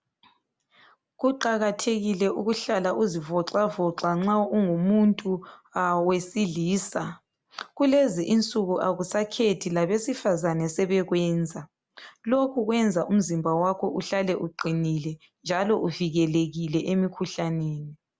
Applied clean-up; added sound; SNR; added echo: none; none; none; none.